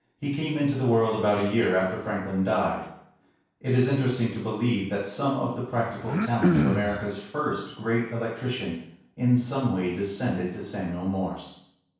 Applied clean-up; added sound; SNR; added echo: neural separator model SepFormer DNS4.